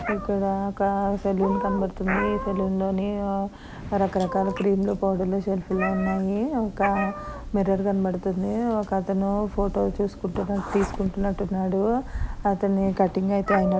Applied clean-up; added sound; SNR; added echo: none; Meow; 9 dB; none.